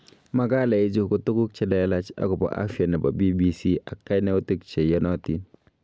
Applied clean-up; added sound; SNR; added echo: none; none; none; none.